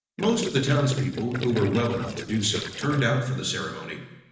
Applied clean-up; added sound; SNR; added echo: neural separator model SepFormer DNS4.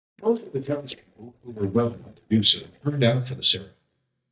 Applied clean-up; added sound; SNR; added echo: neural mask model DeepFilterNet 3.